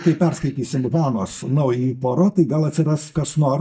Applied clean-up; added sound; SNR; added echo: neural mask model DeepFilterNet 3.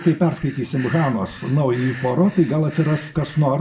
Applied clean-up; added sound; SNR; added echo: none; Breathing; 18 dB; reverberation time 0.8 s.